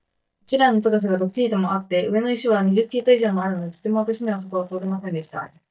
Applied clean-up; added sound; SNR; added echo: neural mask model DeepFilterNet 3.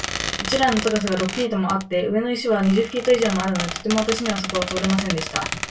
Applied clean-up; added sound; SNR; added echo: none; Squeak; 8 dB; reverberation time 0.2 s.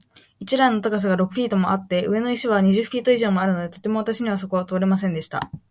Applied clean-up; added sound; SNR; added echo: none; none; none; none.